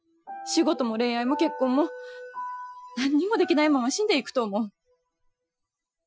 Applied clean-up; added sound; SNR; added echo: classical method Wiener filter.